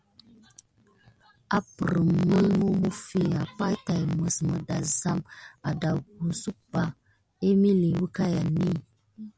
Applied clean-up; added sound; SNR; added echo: none; none; none; none.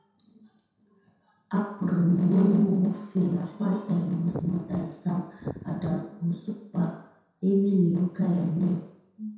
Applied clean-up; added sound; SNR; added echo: none; Wind; 11 dB; reverberation time 0.7 s.